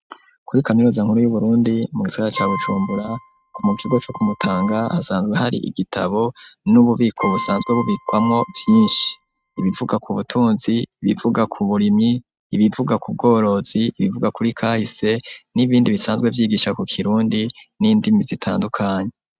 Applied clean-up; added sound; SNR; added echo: neural mask model RNNoise.